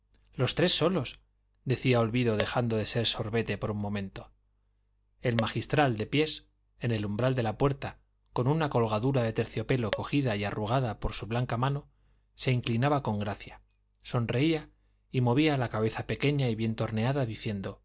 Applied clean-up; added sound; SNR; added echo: none; Tap / Glass; 6 dB; none.